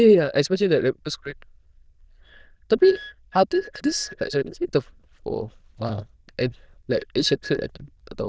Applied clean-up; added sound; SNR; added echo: neural diffusion model UNIVERSE++.